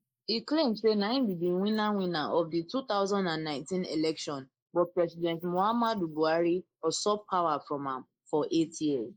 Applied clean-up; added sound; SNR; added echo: neural mask model Resemble Enhance denoiser.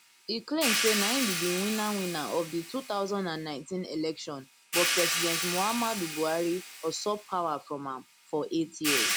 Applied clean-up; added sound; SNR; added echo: none; Hi-hat; 2 dB; none.